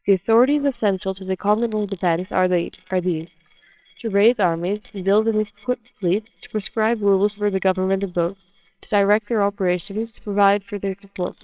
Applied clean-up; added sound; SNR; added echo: neural separator model SepFormer WHAMR!.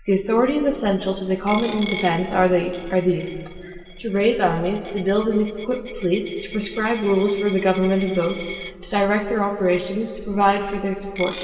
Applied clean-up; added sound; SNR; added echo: none; Coin (dropping); 18 dB; reverberation time 2.3 s.